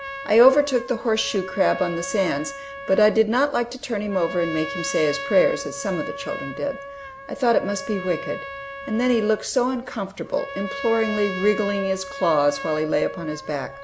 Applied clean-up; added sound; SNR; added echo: none; Trumpet; 12 dB; none.